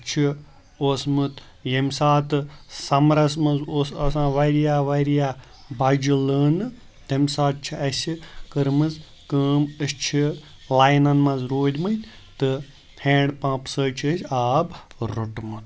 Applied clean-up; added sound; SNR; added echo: none; none; none; none.